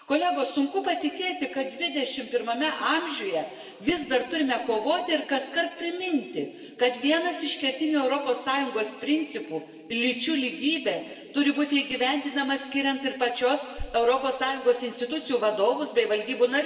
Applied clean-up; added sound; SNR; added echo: none; Thump, thud; 14 dB; reverberation time 2.8 s.